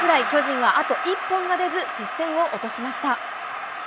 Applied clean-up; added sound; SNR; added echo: none; none; none; none.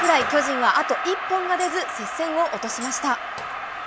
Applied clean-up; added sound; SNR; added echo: none; Walk, footsteps + Tambourine; 20 dB; none.